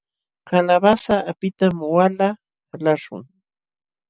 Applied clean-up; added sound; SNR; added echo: none; none; none; none.